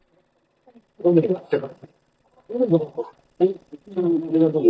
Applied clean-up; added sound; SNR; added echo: neural mask model DeepFilterNet 3.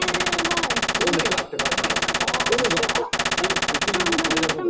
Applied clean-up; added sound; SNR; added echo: none; Gunshot, gunfire; -5 dB; reverberation time 0.2 s.